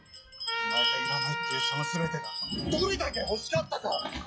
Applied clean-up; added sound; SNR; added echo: classical method log-MMSE.